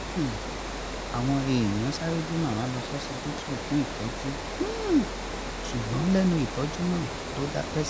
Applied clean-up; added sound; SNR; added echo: none; Water; 5 dB; none.